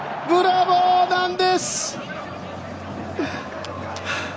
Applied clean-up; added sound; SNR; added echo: none; none; none; none.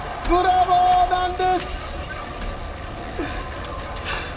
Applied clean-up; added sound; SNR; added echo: none; Bicycle; 9 dB; reverberation time 2.2 s.